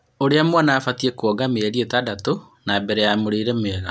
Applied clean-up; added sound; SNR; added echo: none; none; none; none.